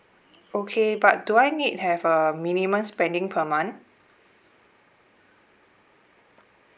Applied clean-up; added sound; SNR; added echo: none; none; none; none.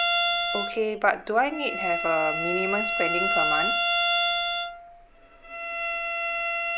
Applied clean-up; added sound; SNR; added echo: none; Bowed string instrument; -3 dB; none.